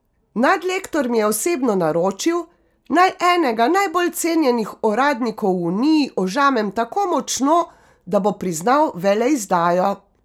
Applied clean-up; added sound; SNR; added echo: none; none; none; none.